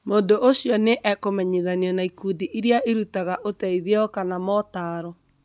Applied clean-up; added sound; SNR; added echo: none; none; none; none.